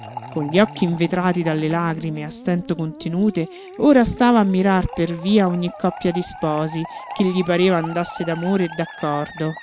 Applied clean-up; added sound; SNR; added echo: none; Fill (with liquid) / Trickle, dribble + Musical instrument; 16 dB; none.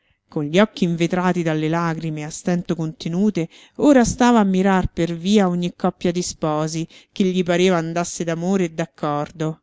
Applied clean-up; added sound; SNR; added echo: none; none; none; none.